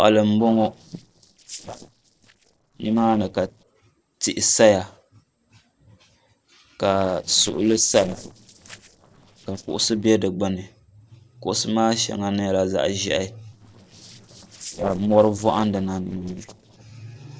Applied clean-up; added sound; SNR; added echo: neural separator model SepFormer DNS4.